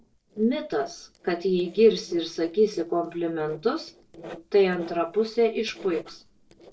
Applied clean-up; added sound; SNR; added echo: neural separator model SepFormer DNS4.